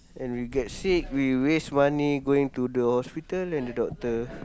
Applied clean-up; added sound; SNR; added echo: none; Thunder; 18 dB; none.